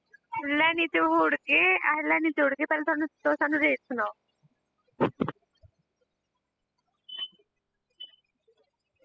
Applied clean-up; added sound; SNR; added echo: classical method spectral subtraction.